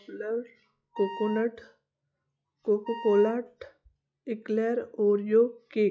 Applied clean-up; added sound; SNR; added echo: classical method log-MMSE.